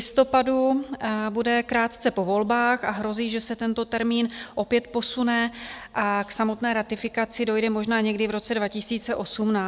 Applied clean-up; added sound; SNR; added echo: none; none; none; none.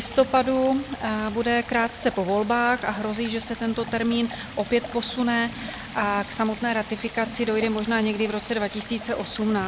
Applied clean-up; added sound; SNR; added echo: none; Stream; 13 dB; none.